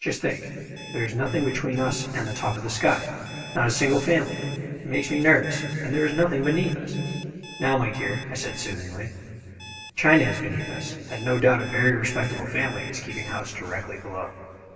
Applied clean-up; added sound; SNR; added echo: none; Alarm; 17 dB; reverberation time 2.5 s.